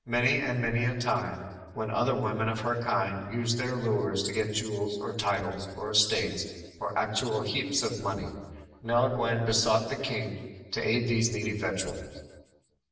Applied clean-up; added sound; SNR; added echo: none; none; none; reverberation time 1.3 s.